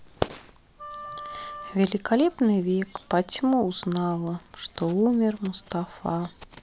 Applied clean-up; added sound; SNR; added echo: none; Wind instrument, woodwind instrument; 15 dB; none.